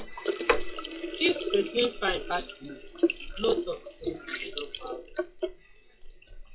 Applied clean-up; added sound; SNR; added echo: classical method WPE with log-MMSE.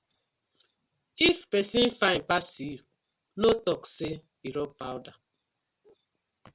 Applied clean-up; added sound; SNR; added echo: none; none; none; none.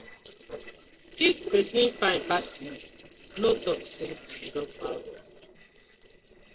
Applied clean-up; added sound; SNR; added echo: neural separator model SepFormer DNS4.